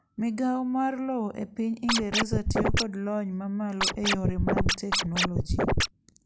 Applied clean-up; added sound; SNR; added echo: none; Scratching (performance technique); -4 dB; none.